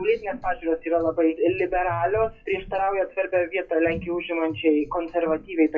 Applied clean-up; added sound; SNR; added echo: classical method WPE with log-MMSE.